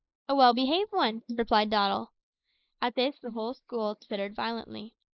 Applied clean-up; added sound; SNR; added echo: neural mask model Resemble Enhance denoiser.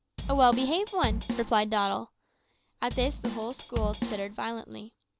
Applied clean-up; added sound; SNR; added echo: none; Drum kit; 5 dB; none.